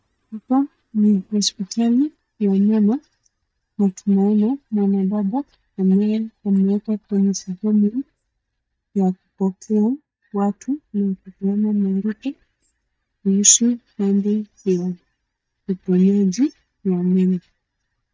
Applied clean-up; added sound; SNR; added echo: neural mask model DeepFilterNet 3.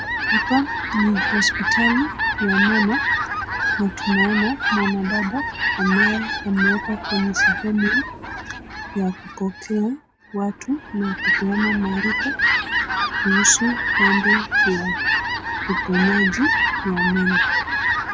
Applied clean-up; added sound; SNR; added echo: none; Fowl; -1 dB; none.